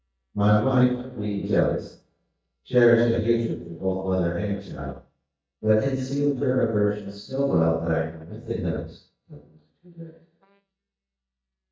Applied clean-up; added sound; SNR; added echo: neural mask model DeepFilterNet 3.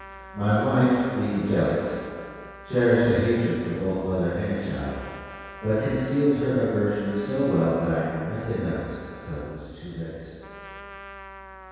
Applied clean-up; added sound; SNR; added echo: none; Trumpet; 19 dB; reverberation time 2.0 s.